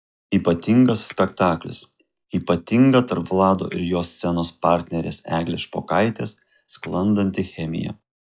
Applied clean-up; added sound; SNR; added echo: classical method log-MMSE.